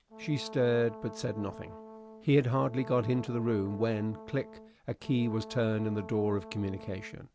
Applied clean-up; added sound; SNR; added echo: none; Brass instrument; 15 dB; none.